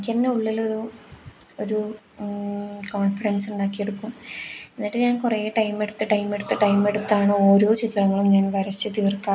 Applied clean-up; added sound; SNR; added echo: none; none; none; none.